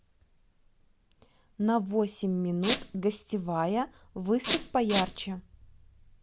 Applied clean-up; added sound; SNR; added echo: none; Squeak; -5 dB; none.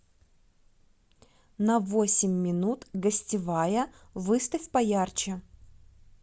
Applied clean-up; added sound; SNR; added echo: none; none; none; none.